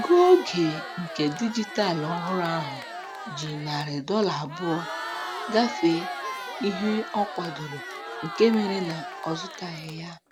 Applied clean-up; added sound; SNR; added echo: none; Crowd; 9 dB; none.